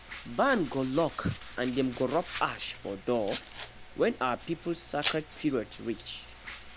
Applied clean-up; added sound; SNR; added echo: none; Domestic sounds, home sounds; 12 dB; none.